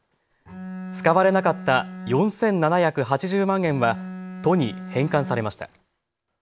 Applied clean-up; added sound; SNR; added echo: none; Bowed string instrument; 12 dB; none.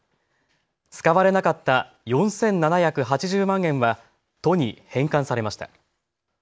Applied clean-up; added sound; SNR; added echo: none; none; none; none.